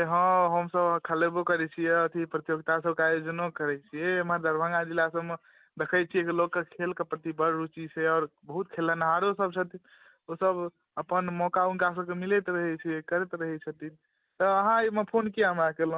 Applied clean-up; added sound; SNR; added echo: none; none; none; none.